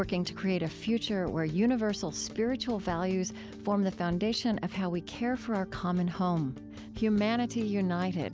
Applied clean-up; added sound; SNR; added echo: none; none; none; none.